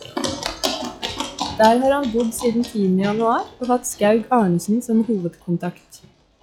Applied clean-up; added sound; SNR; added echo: classical method log-MMSE.